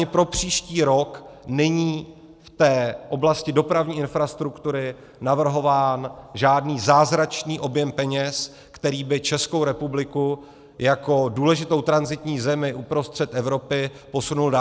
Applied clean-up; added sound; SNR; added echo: none; none; none; none.